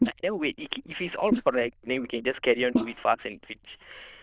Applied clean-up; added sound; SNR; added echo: neural diffusion model UNIVERSE++.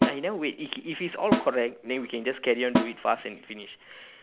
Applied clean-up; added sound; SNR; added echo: none; Snare drum; 1 dB; none.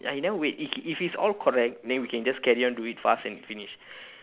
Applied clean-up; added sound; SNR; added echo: none; none; none; none.